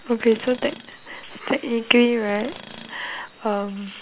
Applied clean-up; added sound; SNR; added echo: none; Tools; 20 dB; none.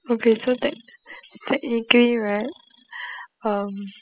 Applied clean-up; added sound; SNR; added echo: classical method spectral subtraction.